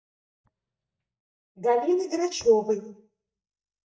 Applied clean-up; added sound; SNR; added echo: neural mask model DeepFilterNet 3.